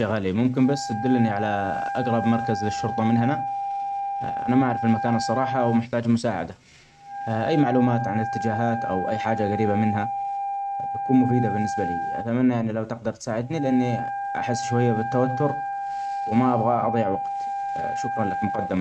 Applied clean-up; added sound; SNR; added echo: none; Wind instrument, woodwind instrument; 5 dB; none.